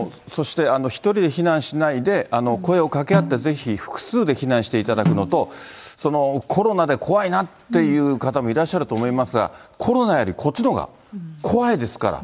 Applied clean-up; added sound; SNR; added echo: none; Snare drum; 7 dB; none.